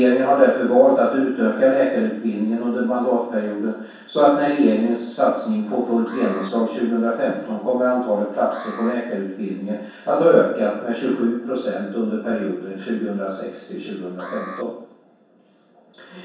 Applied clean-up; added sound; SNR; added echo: none; Alarm; 20 dB; reverberation time 0.7 s.